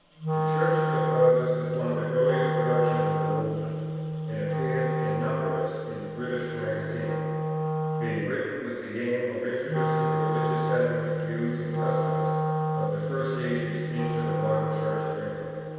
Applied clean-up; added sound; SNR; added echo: none; Wind instrument, woodwind instrument; -1 dB; reverberation time 1.9 s.